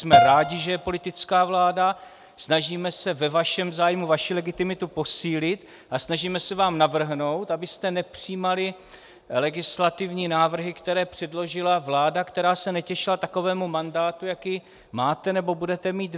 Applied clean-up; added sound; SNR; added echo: none; Piano; 0 dB; none.